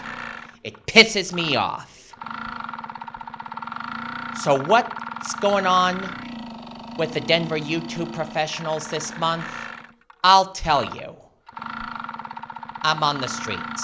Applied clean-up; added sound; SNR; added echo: none; Mechanisms; 10 dB; none.